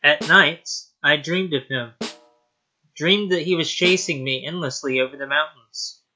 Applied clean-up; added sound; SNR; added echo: none; Snare drum; 17 dB; none.